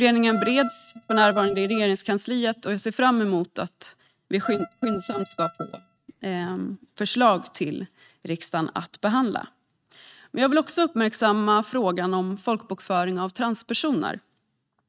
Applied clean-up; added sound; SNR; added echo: neural mask model RNNoise.